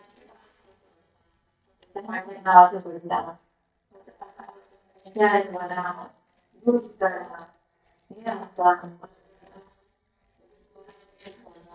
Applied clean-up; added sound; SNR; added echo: neural mask model DeepFilterNet 3.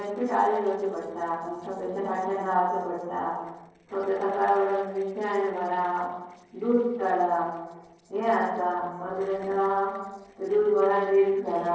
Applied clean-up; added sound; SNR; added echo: neural separator model SepFormer DNS4.